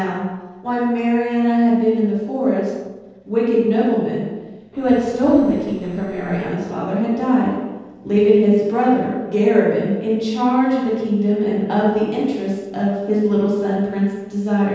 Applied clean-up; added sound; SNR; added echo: neural separator model SepFormer DNS4.